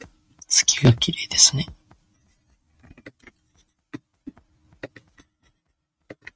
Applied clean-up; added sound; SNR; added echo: neural mask model RNNoise.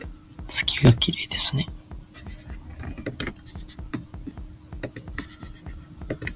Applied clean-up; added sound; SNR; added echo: none; Bass drum; 15 dB; none.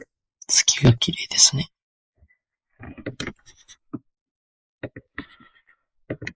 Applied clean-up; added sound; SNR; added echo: neural mask model Resemble Enhance denoiser.